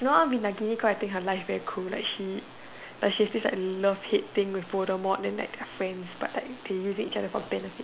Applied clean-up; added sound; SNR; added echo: none; none; none; none.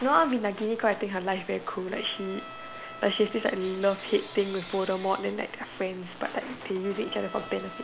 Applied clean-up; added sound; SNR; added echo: none; Coin (dropping) / Bell + Trumpet; 16 dB; none.